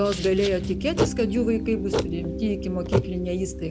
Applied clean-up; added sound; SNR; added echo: none; Piano + Writing; 3 dB; none.